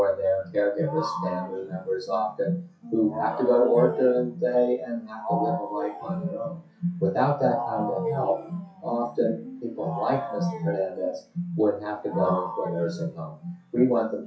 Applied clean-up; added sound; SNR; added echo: classical method WPE with log-MMSE.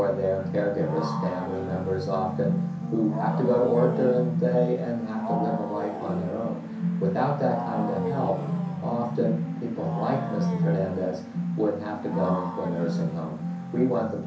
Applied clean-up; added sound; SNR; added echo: none; Wild animals; 12 dB; reverberation time 0.6 s.